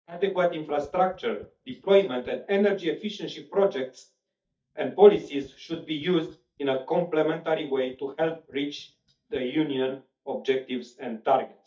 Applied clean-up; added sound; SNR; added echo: neural mask model DeepFilterNet 3.